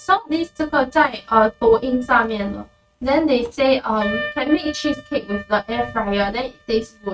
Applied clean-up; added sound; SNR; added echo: neural mask model RNNoise.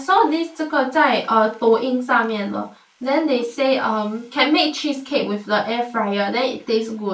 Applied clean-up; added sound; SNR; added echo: neural mask model Resemble Enhance denoiser.